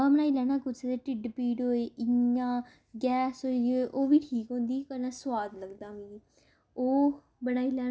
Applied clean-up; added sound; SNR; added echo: none; none; none; none.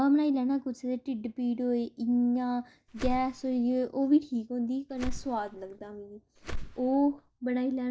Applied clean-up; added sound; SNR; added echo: neural mask model DeepFilterNet 3.